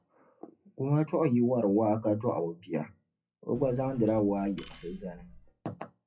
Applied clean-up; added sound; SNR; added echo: classical method WPE with log-MMSE.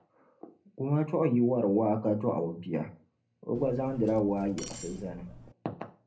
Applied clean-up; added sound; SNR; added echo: none; Cutlery, silverware; 16 dB; reverberation time 0.3 s.